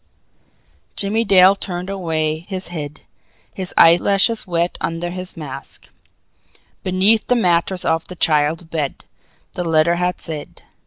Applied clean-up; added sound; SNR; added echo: none; none; none; none.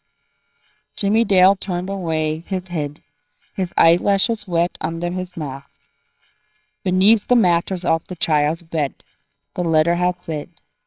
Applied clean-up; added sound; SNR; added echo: neural separator model SepFormer WHAMR!.